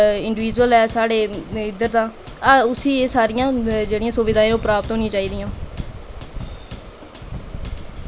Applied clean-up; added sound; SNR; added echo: none; Drum / Drum kit; 18 dB; none.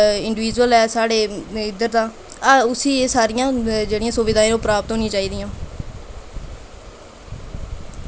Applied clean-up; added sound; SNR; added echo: none; none; none; none.